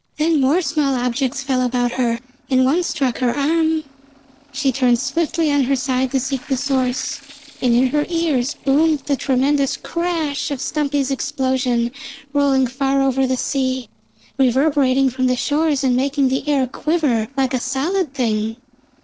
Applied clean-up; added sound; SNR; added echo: neural separator model SepFormer DNS4.